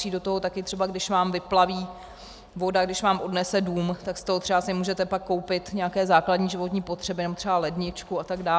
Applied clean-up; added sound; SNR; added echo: none; none; none; none.